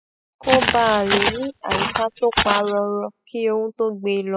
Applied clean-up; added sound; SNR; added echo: classical method spectral subtraction.